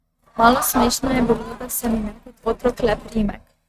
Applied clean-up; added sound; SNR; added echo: neural mask model RNNoise.